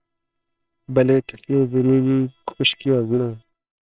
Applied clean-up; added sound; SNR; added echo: neural separator model SepFormer WHAMR!.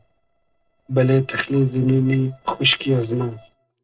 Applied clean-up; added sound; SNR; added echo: neural separator model SepFormer DNS4.